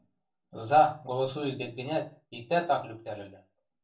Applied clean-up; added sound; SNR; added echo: none; none; none; reverberation time 0.2 s.